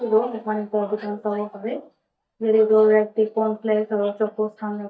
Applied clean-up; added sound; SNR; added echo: neural mask model DeepFilterNet 3.